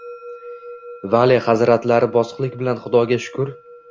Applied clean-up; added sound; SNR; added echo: none; Musical instrument; 18 dB; none.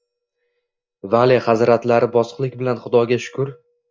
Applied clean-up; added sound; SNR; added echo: neural mask model DeepFilterNet 3.